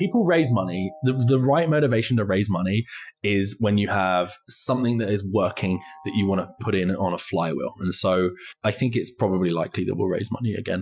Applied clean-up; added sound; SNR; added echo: classical method Wiener filter.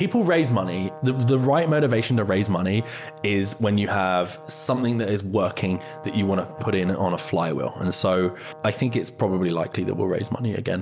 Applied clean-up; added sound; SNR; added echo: none; Brass instrument; 18 dB; none.